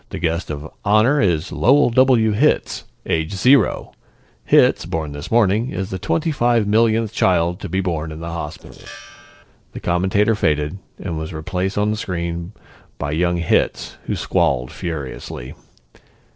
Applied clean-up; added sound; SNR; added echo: neural separator model SepFormer DNS4.